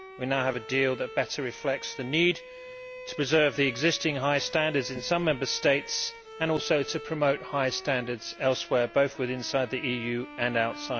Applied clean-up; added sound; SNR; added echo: none; Bowed string instrument; 16 dB; none.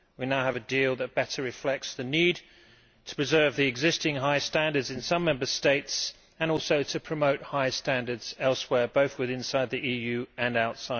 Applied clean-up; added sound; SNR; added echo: none; none; none; none.